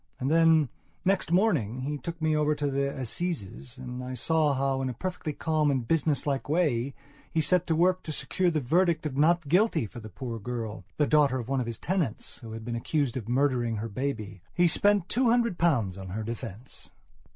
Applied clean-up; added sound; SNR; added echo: none; none; none; none.